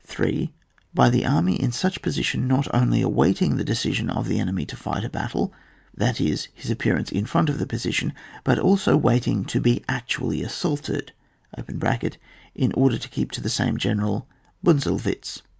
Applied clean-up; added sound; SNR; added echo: none; none; none; none.